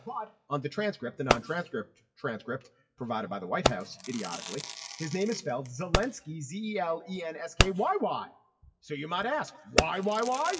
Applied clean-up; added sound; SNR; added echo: classical method WPE with log-MMSE.